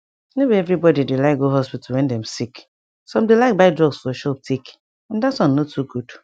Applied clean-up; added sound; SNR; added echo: none; none; none; none.